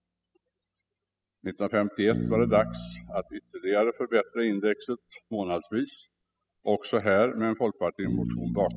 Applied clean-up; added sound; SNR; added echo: classical method spectral subtraction.